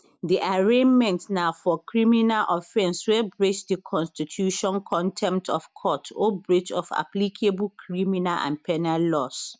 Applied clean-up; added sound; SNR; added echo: none; none; none; none.